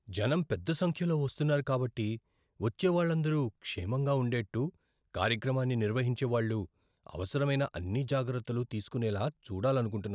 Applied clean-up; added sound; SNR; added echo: none; none; none; none.